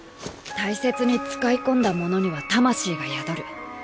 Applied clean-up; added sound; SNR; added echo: none; none; none; none.